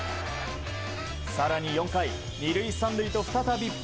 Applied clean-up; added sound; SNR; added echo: none; none; none; none.